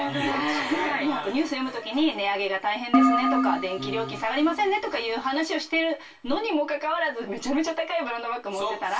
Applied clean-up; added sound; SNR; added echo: none; Keyboard (musical); -1 dB; reverberation time 0.2 s.